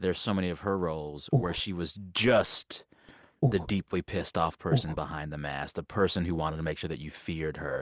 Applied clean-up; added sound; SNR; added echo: neural mask model Resemble Enhance denoiser.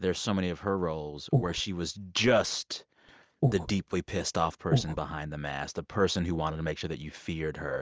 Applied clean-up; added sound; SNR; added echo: neural mask model DeepFilterNet 3.